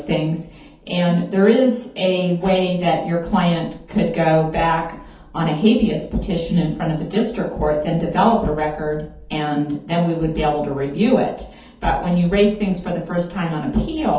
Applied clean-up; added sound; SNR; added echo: none; none; none; reverberation time 0.6 s.